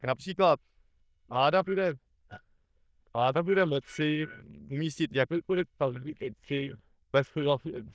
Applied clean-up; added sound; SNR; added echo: neural diffusion model UNIVERSE++.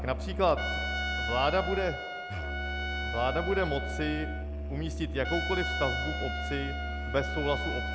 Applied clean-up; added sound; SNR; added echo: none; Trumpet + Musical instrument; 1 dB; none.